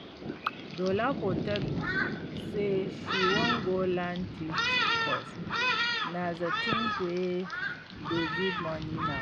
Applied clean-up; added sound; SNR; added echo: none; Thunderstorm; -1 dB; none.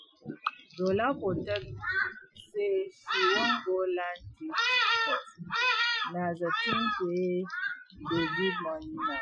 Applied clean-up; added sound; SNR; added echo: classical method Wiener filter.